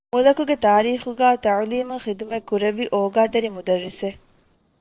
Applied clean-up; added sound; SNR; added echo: neural separator model SepFormer DNS4.